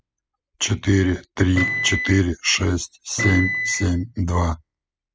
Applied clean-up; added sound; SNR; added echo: classical method spectral subtraction.